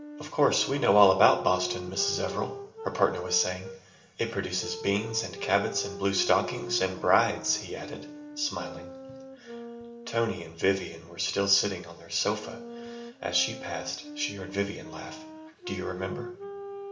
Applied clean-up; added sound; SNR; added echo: none; Wind instrument, woodwind instrument; 12 dB; reverberation time 0.8 s.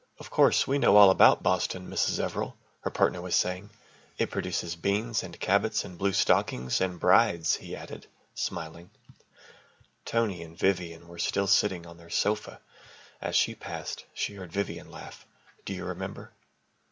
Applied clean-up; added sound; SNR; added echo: none; none; none; none.